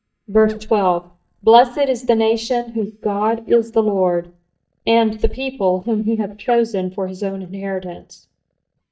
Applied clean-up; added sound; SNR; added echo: neural mask model DeepFilterNet 3.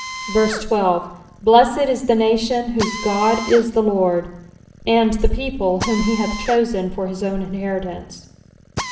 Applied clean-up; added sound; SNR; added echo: none; Drill; 14 dB; reverberation time 0.8 s.